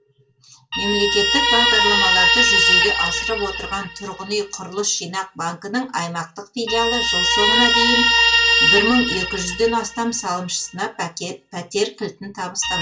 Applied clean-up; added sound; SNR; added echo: none; Guitar; -4 dB; reverberation time 0.2 s.